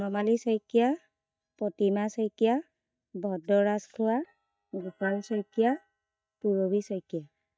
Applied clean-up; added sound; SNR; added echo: neural mask model DeepFilterNet 3.